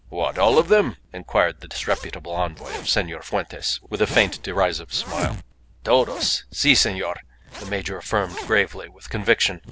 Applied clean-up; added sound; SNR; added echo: none; Zipper (clothing); 15 dB; none.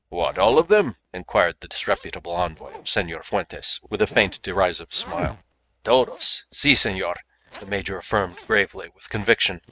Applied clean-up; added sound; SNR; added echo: neural mask model RNNoise.